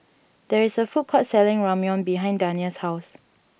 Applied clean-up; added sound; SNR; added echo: none; none; none; none.